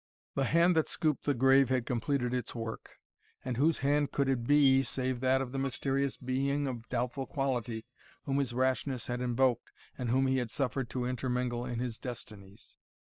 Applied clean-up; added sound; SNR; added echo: neural mask model DeepFilterNet 3.